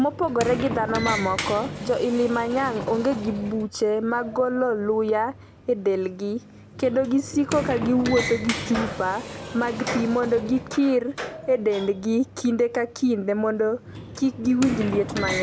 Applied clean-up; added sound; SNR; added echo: none; Sliding door; 10 dB; none.